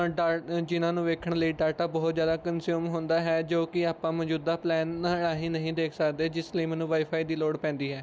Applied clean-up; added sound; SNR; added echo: none; none; none; none.